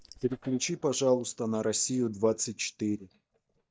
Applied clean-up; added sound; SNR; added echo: neural mask model DeepFilterNet 3.